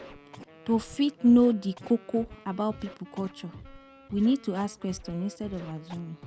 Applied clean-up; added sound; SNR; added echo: none; Scratching (performance technique) + Wind instrument, woodwind instrument; 19 dB; none.